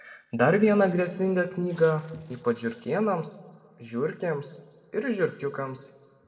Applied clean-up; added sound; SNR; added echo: neural separator model SepFormer DNS4.